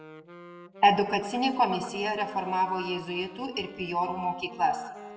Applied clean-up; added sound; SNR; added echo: none; Wind instrument, woodwind instrument; 18 dB; reverberation time 1.2 s.